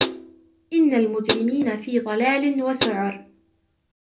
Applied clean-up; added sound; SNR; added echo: none; Hi-hat; 8 dB; reverberation time 0.3 s.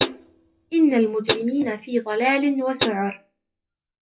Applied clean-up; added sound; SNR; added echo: classical method WPE with log-MMSE.